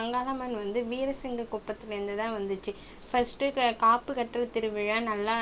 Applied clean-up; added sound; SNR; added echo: none; none; none; none.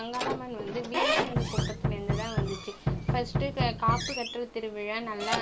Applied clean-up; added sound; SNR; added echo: none; Squeak / Slam + Knock; -3 dB; none.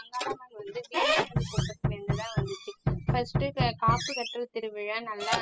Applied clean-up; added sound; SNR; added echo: classical method spectral subtraction.